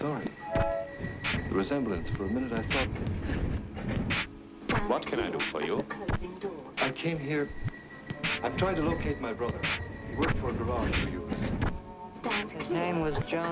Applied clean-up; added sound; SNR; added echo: none; Scratching (performance technique) + Subway, metro, underground; -1 dB; none.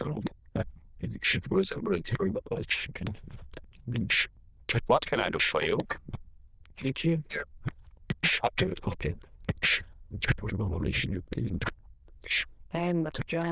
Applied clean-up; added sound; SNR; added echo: neural diffusion model UNIVERSE++.